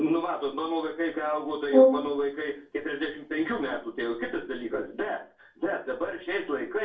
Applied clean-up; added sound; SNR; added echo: none; Brass instrument; -5 dB; reverberation time 0.3 s.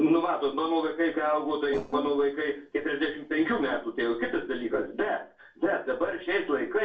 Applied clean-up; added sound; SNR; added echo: neural separator model SepFormer DNS4.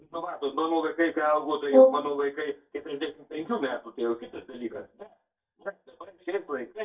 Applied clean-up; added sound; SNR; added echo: neural mask model DeepFilterNet 3.